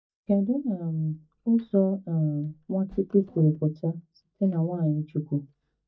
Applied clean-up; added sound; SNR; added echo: neural mask model DeepFilterNet 3.